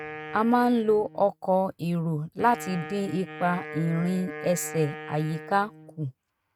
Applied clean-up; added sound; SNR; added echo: neural mask model RNNoise.